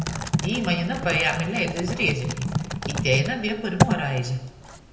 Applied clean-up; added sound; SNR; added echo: none; Typing; 2 dB; reverberation time 0.7 s.